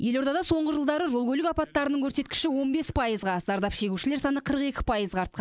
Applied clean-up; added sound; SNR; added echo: none; none; none; none.